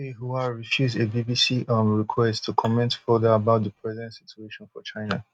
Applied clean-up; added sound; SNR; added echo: neural mask model RNNoise.